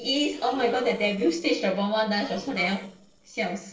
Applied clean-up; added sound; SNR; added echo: neural separator model SepFormer DNS4.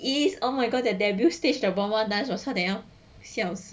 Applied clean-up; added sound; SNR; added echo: none; none; none; none.